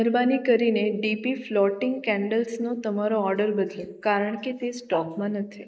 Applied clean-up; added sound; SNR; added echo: neural mask model Resemble Enhance denoiser.